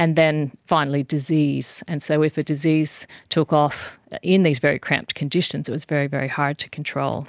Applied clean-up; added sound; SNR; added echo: none; none; none; none.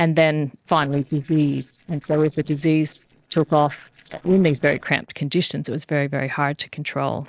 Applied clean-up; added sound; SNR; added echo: neural separator model SepFormer DNS4.